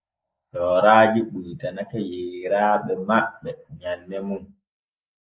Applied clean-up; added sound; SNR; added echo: neural mask model Resemble Enhance denoiser.